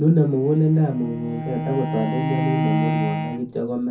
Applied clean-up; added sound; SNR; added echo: none; Bowed string instrument; 4 dB; reverberation time 0.3 s.